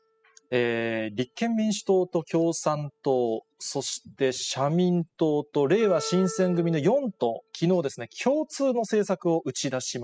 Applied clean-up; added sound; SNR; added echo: classical method spectral subtraction.